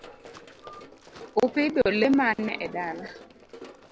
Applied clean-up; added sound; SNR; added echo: none; Run; 19 dB; none.